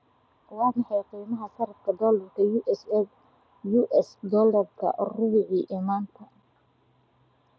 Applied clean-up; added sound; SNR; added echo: none; none; none; none.